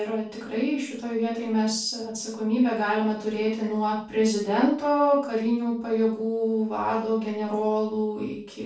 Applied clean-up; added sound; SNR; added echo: none; none; none; reverberation time 0.3 s.